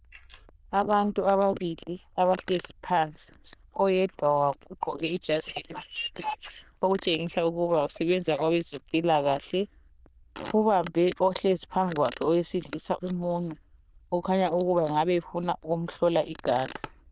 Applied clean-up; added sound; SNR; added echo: neural diffusion model UNIVERSE++.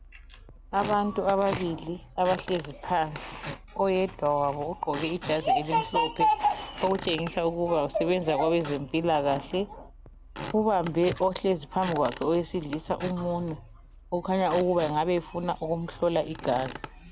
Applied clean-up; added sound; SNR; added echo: none; Squeak / Wood; 15 dB; none.